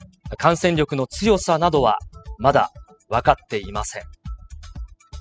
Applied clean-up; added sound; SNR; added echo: classical method spectral subtraction.